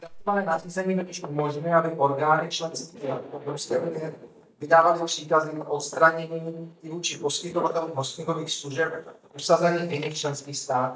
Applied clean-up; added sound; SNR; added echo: neural mask model DeepFilterNet 3.